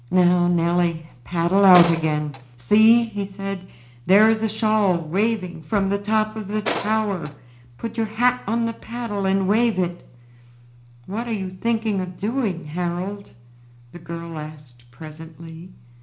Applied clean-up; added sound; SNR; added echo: none; Tools; 9 dB; reverberation time 0.4 s.